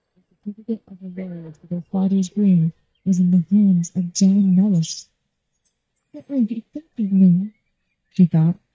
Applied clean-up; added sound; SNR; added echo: neural mask model DeepFilterNet 3.